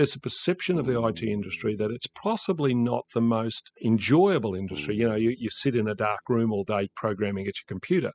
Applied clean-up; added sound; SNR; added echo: classical method spectral subtraction.